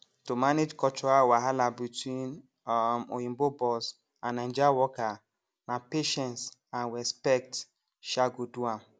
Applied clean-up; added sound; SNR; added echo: none; none; none; none.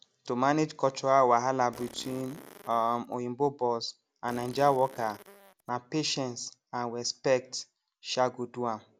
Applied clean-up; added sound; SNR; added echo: none; Fart; 19 dB; none.